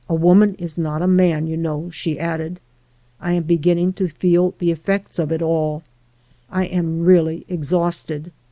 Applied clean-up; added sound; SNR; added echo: none; none; none; none.